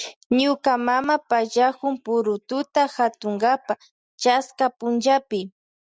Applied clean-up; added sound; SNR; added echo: none; none; none; none.